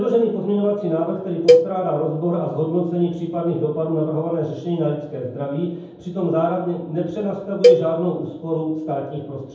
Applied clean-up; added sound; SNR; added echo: none; Cowbell; -2 dB; reverberation time 0.9 s.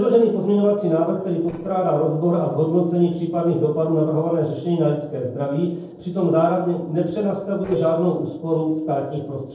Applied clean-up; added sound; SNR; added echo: neural separator model SepFormer DNS4.